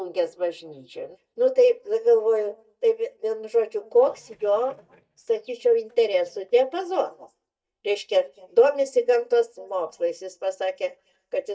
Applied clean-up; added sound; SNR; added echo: neural mask model DeepFilterNet 3.